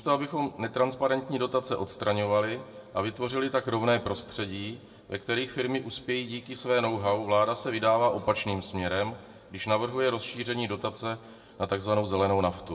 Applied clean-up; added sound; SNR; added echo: none; none; none; reverberation time 1.1 s.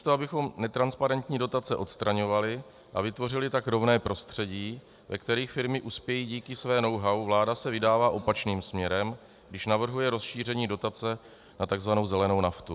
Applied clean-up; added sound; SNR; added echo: none; none; none; none.